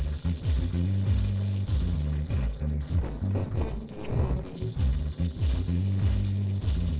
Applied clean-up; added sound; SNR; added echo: neural separator model SepFormer DNS4.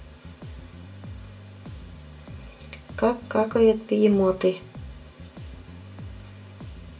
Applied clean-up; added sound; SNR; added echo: none; Bass guitar; 15 dB; reverberation time 0.2 s.